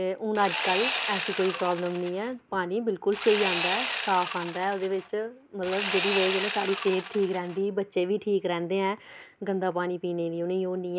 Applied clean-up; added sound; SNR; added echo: none; Sawing; 2 dB; none.